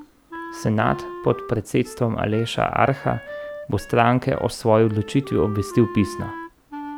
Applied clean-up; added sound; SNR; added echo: none; Wind instrument, woodwind instrument; 14 dB; none.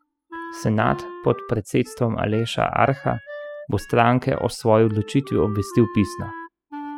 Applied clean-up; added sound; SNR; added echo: classical method spectral subtraction.